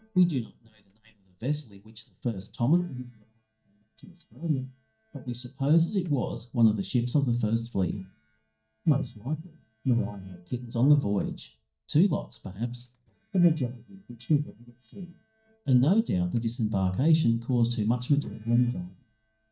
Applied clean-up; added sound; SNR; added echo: neural mask model DeepFilterNet 3.